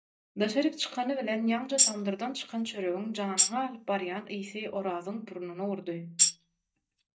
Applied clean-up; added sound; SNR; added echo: neural mask model DeepFilterNet 3.